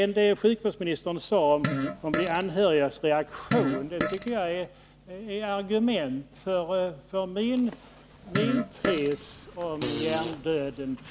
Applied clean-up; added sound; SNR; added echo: none; Fart + Fart; 4 dB; none.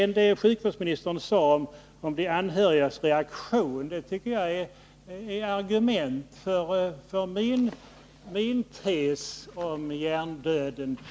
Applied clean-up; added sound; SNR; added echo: none; none; none; none.